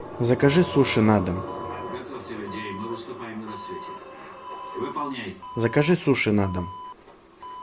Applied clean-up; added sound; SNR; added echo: none; Alarm; 16 dB; none.